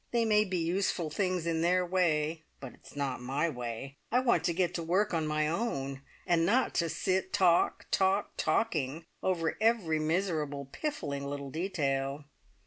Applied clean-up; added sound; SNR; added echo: none; none; none; none.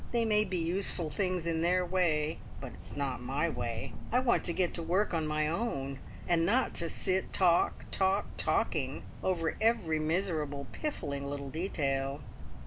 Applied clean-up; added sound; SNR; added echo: none; Cricket; 6 dB; none.